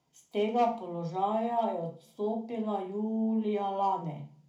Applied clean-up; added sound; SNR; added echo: none; none; none; reverberation time 0.4 s.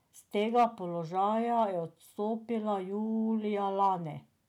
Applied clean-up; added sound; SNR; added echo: none; none; none; none.